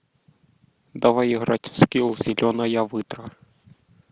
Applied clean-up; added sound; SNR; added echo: none; none; none; none.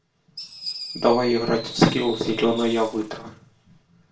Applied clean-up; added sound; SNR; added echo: none; Fireworks; 14 dB; reverberation time 0.3 s.